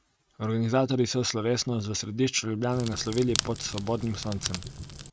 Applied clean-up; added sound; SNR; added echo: none; Crackle; 8 dB; none.